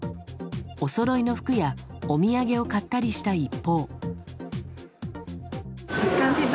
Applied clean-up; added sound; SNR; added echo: none; none; none; none.